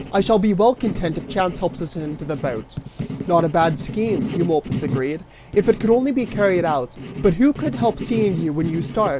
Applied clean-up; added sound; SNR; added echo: none; Writing; 10 dB; none.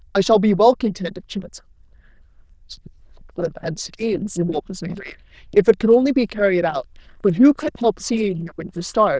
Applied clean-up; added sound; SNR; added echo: neural diffusion model UNIVERSE++.